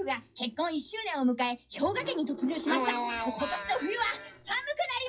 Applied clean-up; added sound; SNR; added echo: classical method WPE with log-MMSE.